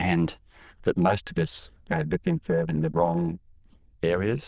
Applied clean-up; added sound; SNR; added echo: neural diffusion model UNIVERSE++.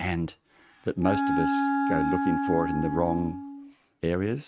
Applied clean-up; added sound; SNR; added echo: neural mask model RNNoise.